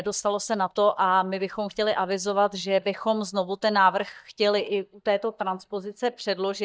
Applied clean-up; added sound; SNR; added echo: neural mask model DeepFilterNet 3.